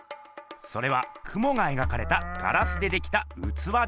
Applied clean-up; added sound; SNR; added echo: none; Livestock, farm animals, working animals; 7 dB; none.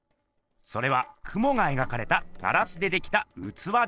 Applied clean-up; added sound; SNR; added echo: neural separator model SepFormer DNS4.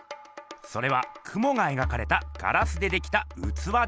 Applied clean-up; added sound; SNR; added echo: none; none; none; none.